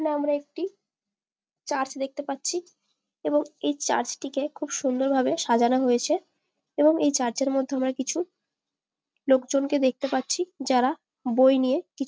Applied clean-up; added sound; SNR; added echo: none; none; none; none.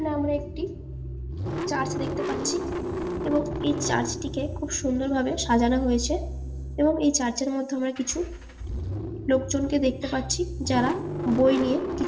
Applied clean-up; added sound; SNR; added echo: none; Engine starting / Car; 5 dB; reverberation time 2.4 s.